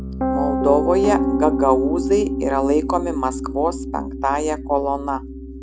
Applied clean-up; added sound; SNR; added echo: none; Piano; 2 dB; none.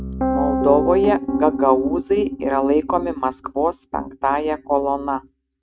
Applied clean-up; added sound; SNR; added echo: neural mask model RNNoise.